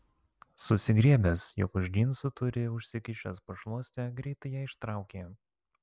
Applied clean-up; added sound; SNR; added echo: none; none; none; none.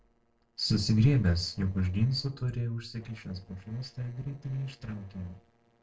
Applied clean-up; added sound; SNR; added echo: neural separator model SepFormer DNS4.